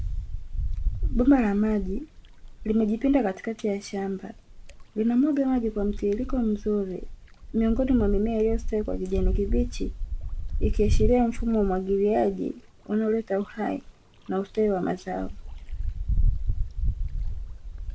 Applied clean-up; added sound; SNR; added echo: none; Wind; 2 dB; none.